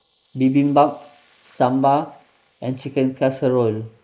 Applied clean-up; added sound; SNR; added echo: neural mask model Resemble Enhance denoiser.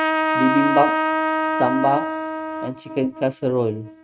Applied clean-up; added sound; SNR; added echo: neural mask model RNNoise.